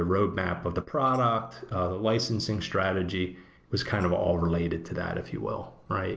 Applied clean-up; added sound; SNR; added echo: neural separator model SepFormer DNS4.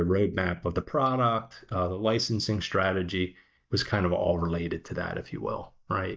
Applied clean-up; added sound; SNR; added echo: neural mask model DeepFilterNet 3.